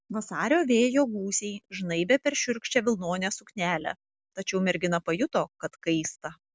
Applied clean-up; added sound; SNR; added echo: none; none; none; none.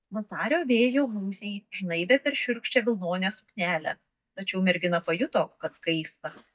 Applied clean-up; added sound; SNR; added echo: neural mask model DeepFilterNet 3.